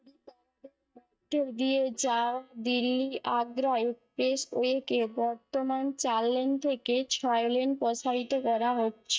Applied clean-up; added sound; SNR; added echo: neural mask model DeepFilterNet 3.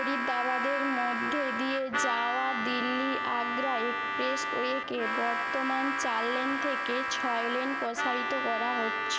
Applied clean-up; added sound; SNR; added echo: none; Harmonica; -1 dB; none.